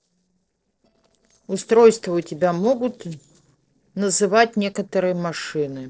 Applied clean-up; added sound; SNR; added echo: neural separator model SepFormer DNS4.